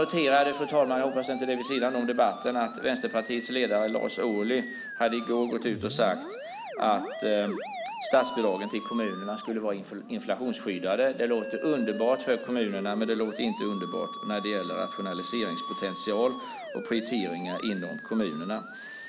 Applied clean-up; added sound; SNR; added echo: none; Musical instrument; 11 dB; none.